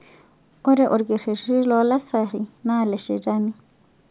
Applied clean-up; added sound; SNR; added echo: none; none; none; none.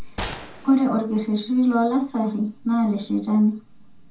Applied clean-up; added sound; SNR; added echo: none; Gunshot, gunfire; 15 dB; reverberation time 0.2 s.